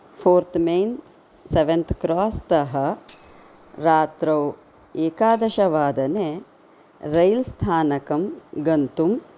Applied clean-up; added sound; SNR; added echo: none; Tambourine; 16 dB; none.